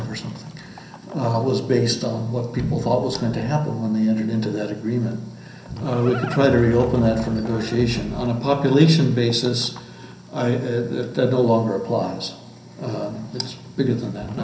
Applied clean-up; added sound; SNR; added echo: none; Livestock, farm animals, working animals; 17 dB; reverberation time 0.6 s.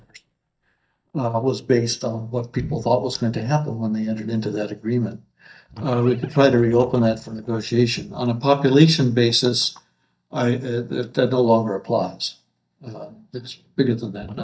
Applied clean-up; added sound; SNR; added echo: neural mask model DeepFilterNet 3.